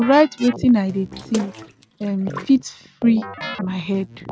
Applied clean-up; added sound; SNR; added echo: neural mask model RNNoise.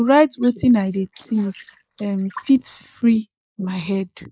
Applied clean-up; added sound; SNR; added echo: neural mask model Resemble Enhance denoiser.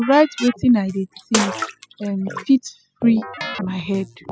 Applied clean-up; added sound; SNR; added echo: classical method spectral subtraction.